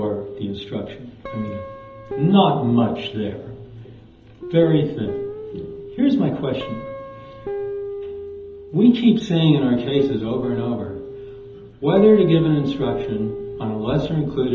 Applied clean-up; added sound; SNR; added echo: none; Guitar; 11 dB; reverberation time 1.2 s.